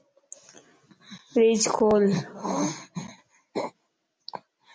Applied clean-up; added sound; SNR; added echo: none; none; none; none.